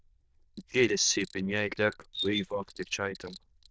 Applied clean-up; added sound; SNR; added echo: neural diffusion model UNIVERSE++.